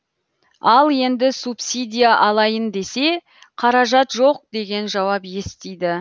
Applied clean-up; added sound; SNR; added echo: none; none; none; none.